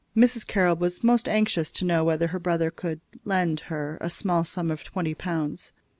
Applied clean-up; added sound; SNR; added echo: none; none; none; none.